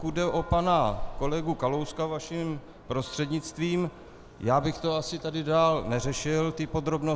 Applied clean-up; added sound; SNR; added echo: none; Church bell; 12 dB; none.